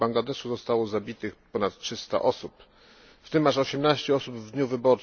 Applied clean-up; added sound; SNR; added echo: none; none; none; none.